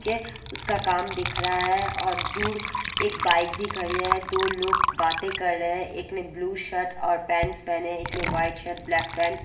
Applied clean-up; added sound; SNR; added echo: none; Water / Liquid; 4 dB; reverberation time 0.7 s.